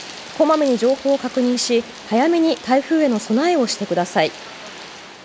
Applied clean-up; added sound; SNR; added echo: none; none; none; none.